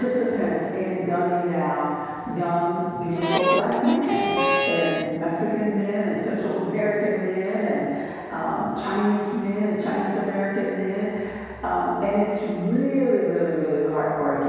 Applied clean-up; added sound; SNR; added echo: none; Harmonica; 1 dB; reverberation time 1.9 s.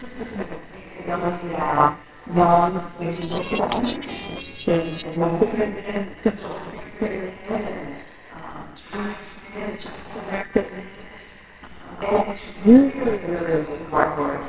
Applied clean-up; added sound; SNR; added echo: neural separator model SepFormer WHAMR!.